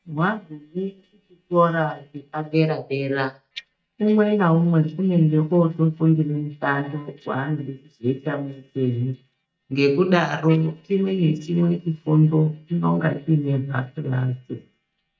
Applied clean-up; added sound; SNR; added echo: neural mask model DeepFilterNet 3.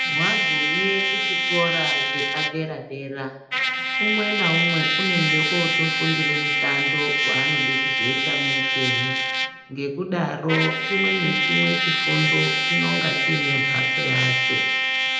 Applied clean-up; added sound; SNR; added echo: none; Trumpet; -5 dB; reverberation time 0.7 s.